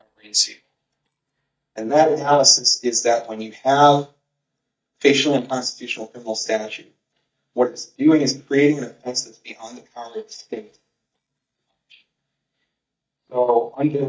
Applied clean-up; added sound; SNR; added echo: neural mask model DeepFilterNet 3.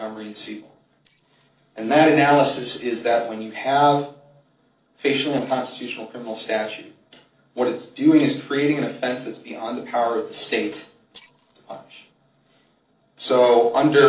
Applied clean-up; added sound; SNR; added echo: neural separator model SepFormer DNS4.